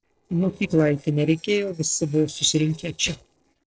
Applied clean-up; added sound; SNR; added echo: neural separator model SepFormer DNS4.